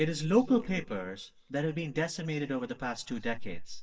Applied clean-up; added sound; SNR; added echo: neural mask model DeepFilterNet 3.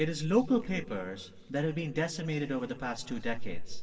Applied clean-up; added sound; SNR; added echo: neural separator model SepFormer DNS4.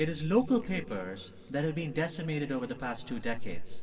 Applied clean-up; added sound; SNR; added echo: none; Chewing, mastication; 6 dB; reverberation time 2.7 s.